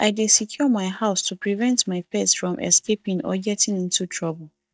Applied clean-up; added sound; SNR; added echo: neural mask model DeepFilterNet 3.